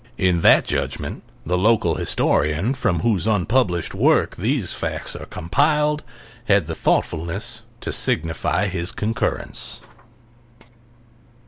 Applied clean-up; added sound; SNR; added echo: none; none; none; none.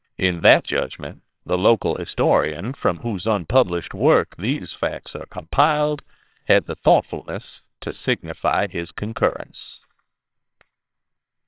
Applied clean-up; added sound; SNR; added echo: neural separator model SepFormer WHAMR!.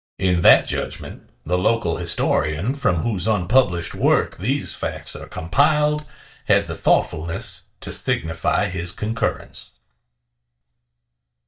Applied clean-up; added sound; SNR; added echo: neural mask model DeepFilterNet 3.